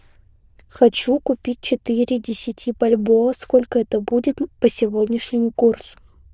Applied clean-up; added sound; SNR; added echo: neural diffusion model UNIVERSE++.